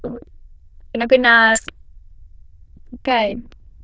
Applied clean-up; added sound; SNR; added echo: neural diffusion model UNIVERSE++.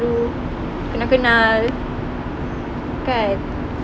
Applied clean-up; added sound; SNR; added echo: none; none; none; none.